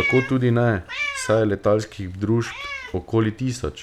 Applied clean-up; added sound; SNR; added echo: none; Meow; 10 dB; none.